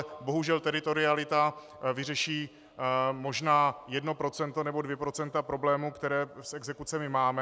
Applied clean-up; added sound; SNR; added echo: none; none; none; none.